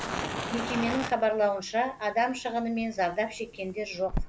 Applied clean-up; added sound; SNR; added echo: none; Fire; 7 dB; none.